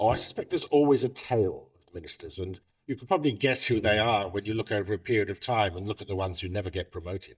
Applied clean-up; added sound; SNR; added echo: neural mask model DeepFilterNet 3.